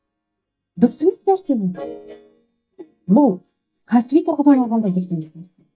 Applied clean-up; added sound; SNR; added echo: neural mask model DeepFilterNet 3.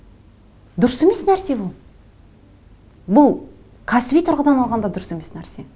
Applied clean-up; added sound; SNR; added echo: none; none; none; none.